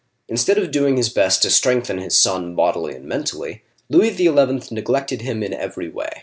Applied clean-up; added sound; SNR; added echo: none; none; none; none.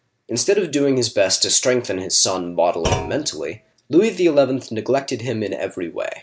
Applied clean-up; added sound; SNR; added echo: none; Thump, thud; 9 dB; none.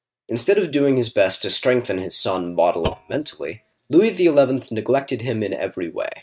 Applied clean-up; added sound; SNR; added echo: neural mask model RNNoise.